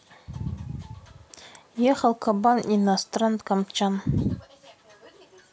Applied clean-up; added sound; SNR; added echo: none; none; none; none.